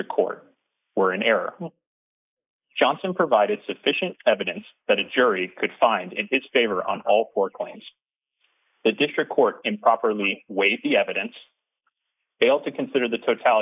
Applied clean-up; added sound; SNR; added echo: neural mask model Resemble Enhance denoiser.